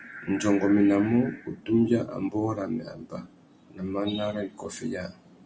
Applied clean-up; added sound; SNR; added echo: none; none; none; none.